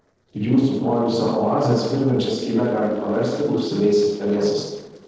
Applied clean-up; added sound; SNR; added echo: neural separator model SepFormer DNS4.